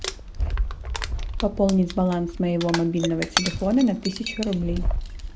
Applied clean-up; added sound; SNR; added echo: none; Crumpling, crinkling + Shatter / Crushing; 10 dB; none.